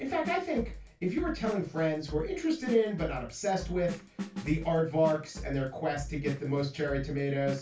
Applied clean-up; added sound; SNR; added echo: none; Drum kit; 11 dB; reverberation time 0.2 s.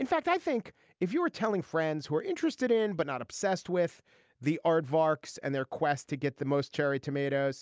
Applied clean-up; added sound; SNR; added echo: none; none; none; none.